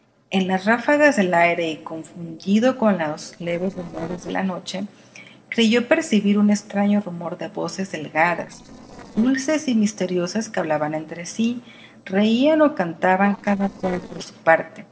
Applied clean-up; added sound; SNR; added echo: neural separator model SepFormer DNS4.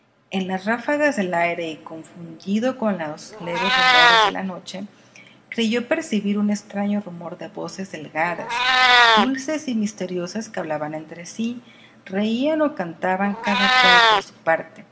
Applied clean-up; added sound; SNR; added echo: none; Meow; -2 dB; reverberation time 1.7 s.